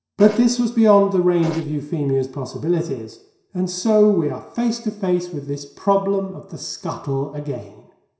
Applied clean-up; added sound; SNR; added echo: none; Fart; 12 dB; reverberation time 0.7 s.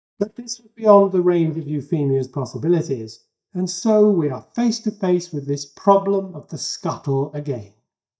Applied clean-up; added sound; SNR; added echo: neural mask model DeepFilterNet 3.